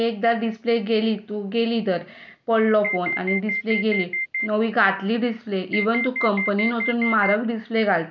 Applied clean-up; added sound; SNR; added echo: none; Alarm; 5 dB; none.